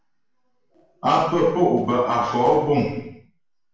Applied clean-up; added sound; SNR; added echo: none; none; none; reverberation time 0.7 s.